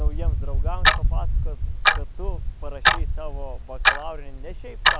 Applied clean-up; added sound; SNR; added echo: none; Clock; 1 dB; none.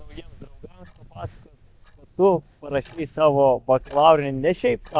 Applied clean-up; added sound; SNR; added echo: neural mask model DeepFilterNet 3.